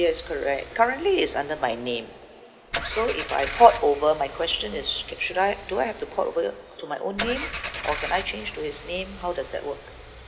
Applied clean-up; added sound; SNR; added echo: none; Engine / Car; 11 dB; none.